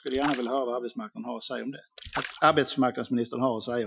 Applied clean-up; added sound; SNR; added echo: classical method Wiener filter.